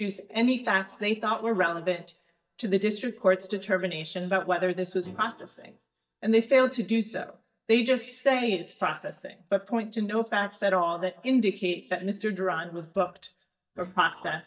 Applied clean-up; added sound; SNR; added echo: neural mask model DeepFilterNet 3.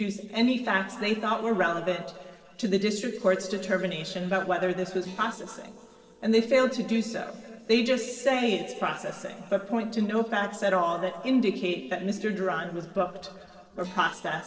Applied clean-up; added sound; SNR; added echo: neural separator model SepFormer DNS4.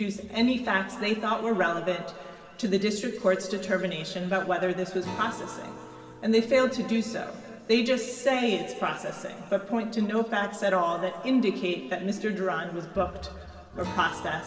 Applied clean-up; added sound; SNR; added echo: none; Acoustic guitar; 20 dB; reverberation time 2.6 s.